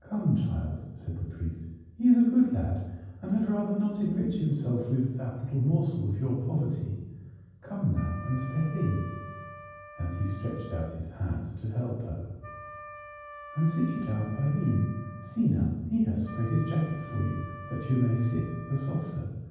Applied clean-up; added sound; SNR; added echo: none; Wind instrument, woodwind instrument; 17 dB; reverberation time 1.2 s.